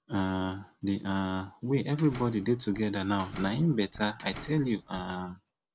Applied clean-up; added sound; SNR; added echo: none; Slam; 16 dB; none.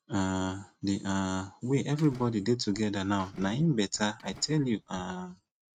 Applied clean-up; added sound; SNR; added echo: neural mask model RNNoise.